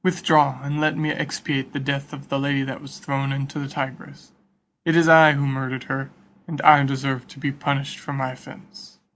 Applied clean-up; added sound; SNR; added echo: none; none; none; none.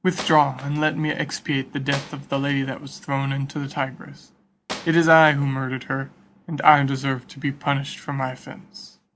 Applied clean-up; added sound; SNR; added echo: none; Wood; 17 dB; none.